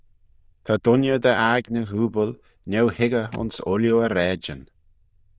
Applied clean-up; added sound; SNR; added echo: neural diffusion model UNIVERSE++.